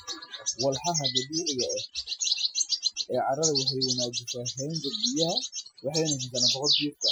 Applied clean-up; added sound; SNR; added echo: classical method Wiener filter.